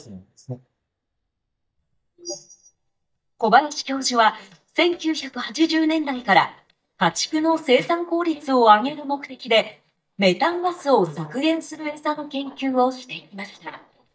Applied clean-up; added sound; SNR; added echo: neural mask model DeepFilterNet 3.